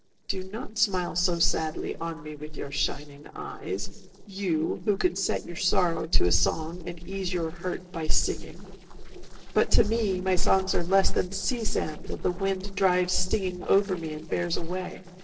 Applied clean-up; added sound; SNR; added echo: neural separator model SepFormer DNS4.